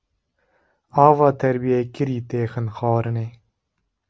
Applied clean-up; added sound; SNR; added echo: none; none; none; none.